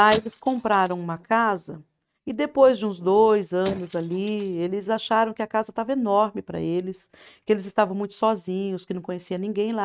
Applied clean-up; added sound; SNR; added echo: neural mask model RNNoise.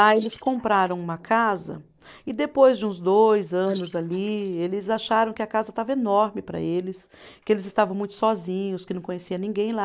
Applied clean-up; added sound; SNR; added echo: neural mask model Resemble Enhance denoiser.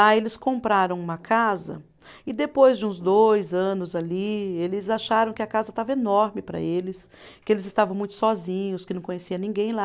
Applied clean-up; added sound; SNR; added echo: none; none; none; none.